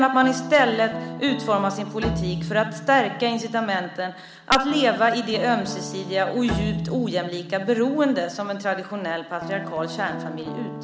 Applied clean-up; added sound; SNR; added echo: none; Bowed string instrument + Guitar; 10 dB; none.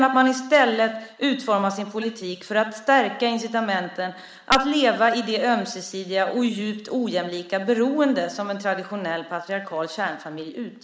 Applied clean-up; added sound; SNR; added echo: neural mask model Resemble Enhance denoiser.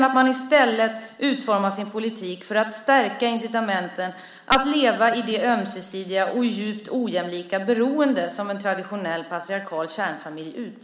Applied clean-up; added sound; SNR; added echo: none; none; none; none.